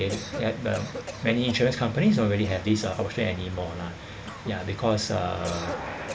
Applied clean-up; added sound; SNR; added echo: none; Cough; 14 dB; none.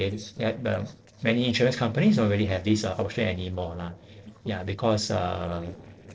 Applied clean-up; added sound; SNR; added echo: neural separator model SepFormer DNS4.